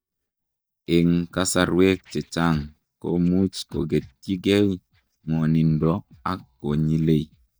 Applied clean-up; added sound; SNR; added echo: neural mask model DeepFilterNet 3.